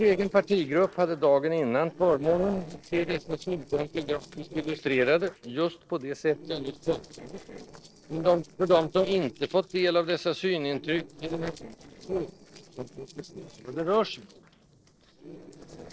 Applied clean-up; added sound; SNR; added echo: neural separator model SepFormer DNS4.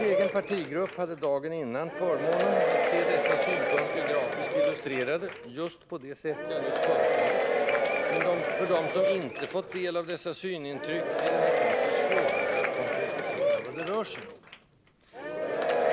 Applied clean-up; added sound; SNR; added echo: none; Applause / Crowd / Cheering; -4 dB; none.